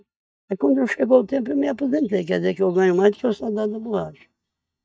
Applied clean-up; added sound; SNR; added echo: neural mask model DeepFilterNet 3.